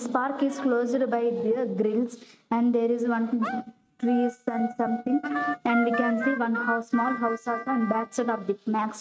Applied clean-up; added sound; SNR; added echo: neural mask model RNNoise.